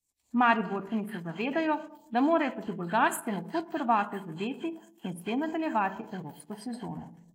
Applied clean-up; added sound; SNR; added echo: neural mask model Resemble Enhance denoiser.